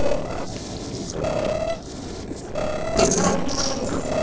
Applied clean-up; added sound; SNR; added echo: neural separator model SepFormer DNS4.